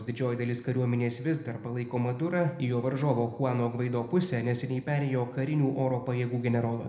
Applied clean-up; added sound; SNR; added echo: none; none; none; reverberation time 0.8 s.